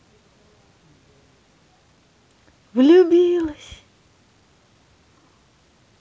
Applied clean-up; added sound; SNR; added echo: none; none; none; none.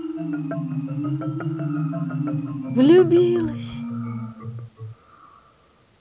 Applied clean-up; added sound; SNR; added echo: none; Marimba, xylophone; 4 dB; none.